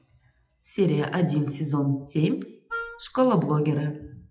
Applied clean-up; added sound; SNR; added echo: classical method WPE with log-MMSE.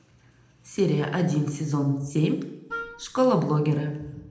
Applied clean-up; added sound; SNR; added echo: none; Wind instrument, woodwind instrument; 12 dB; reverberation time 0.7 s.